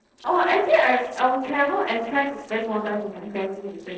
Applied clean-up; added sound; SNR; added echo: neural separator model SepFormer DNS4.